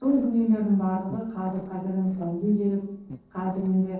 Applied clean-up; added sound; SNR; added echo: neural separator model SepFormer DNS4.